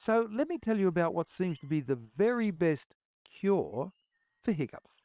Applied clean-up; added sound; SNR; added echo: neural separator model SepFormer WHAM!.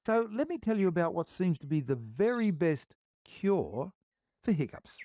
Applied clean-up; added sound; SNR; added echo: neural mask model DeepFilterNet 3.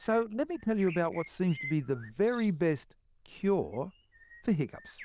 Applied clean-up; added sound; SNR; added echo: neural diffusion model UNIVERSE++.